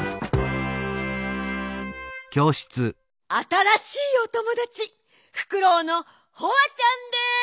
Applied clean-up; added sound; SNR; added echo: none; none; none; none.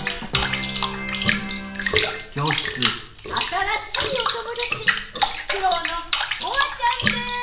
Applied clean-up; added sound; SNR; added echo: none; Bathtub (filling or washing) / Water; -2 dB; reverberation time 1.1 s.